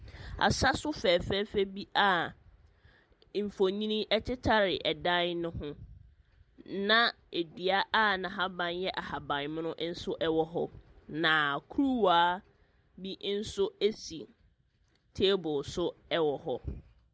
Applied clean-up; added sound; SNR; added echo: none; none; none; none.